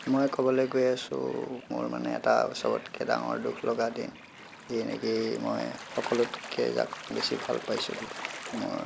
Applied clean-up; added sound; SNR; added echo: none; Gull, seagull / Waves, surf; 13 dB; none.